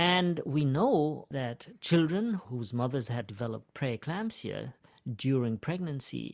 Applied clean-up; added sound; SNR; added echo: none; none; none; none.